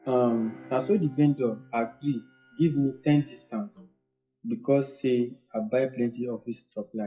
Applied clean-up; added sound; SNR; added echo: classical method WPE with log-MMSE.